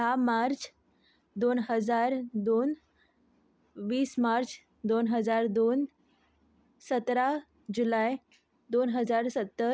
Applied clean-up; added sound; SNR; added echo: none; none; none; none.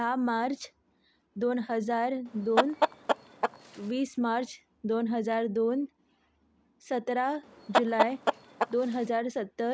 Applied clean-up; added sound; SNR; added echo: none; Chicken, rooster; -1 dB; none.